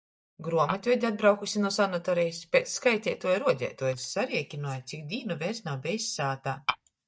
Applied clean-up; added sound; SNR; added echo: neural mask model DeepFilterNet 3.